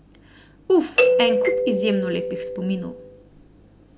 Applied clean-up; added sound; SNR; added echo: none; Doorbell; -4 dB; none.